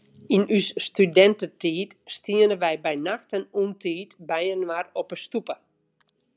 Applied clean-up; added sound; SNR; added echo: none; none; none; none.